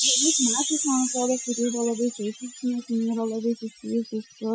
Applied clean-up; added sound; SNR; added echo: classical method Wiener filter.